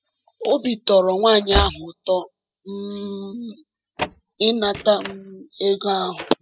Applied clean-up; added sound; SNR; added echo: classical method spectral subtraction.